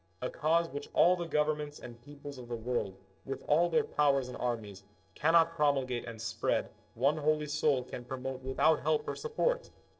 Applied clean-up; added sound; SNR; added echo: neural separator model SepFormer DNS4.